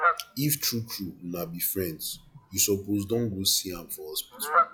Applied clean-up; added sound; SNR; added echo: classical method log-MMSE.